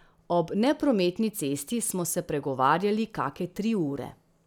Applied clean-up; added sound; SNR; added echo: none; none; none; none.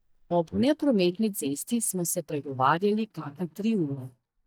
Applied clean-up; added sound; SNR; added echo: neural mask model DeepFilterNet 3.